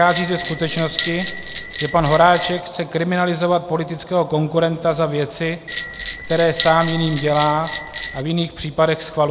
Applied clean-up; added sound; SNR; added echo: none; Bell; 10 dB; none.